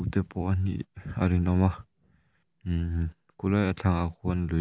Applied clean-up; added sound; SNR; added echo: none; none; none; none.